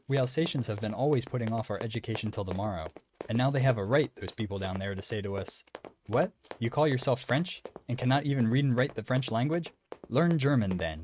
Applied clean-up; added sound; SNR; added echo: neural mask model RNNoise.